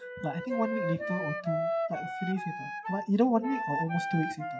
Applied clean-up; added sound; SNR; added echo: classical method WPE with log-MMSE.